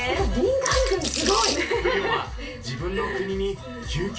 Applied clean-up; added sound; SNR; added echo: none; Rattle / Rattle (instrument); 4 dB; reverberation time 0.2 s.